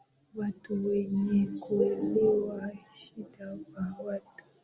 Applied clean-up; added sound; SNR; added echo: none; none; none; none.